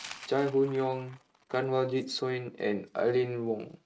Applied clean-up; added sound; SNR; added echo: neural mask model RNNoise.